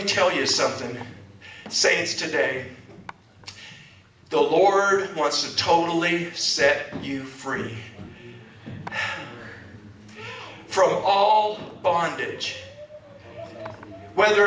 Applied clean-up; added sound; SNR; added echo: none; none; none; none.